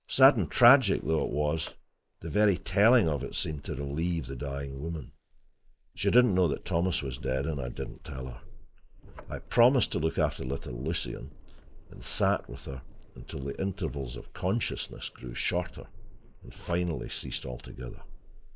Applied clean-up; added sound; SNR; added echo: neural mask model Resemble Enhance denoiser.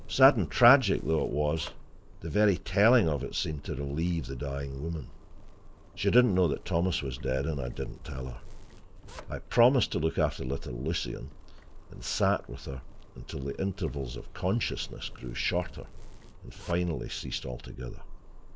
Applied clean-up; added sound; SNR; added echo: none; Zipper (clothing); 14 dB; none.